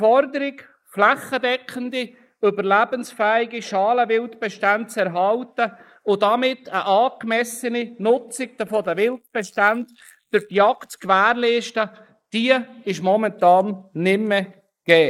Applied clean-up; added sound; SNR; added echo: neural mask model Resemble Enhance denoiser.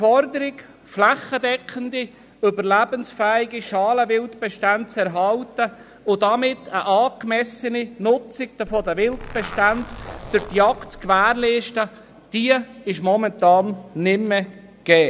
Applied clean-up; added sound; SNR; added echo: none; Zipper (clothing); 15 dB; none.